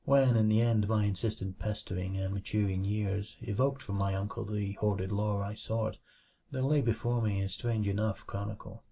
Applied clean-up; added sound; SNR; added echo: none; none; none; none.